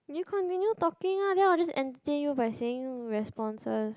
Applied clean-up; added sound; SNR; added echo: none; none; none; none.